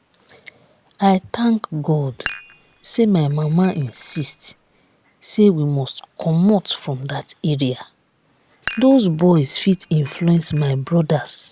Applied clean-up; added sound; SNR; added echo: none; Dishes, pots, and pans; 18 dB; none.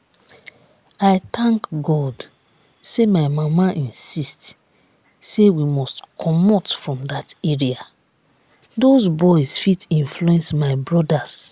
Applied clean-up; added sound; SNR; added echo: none; none; none; none.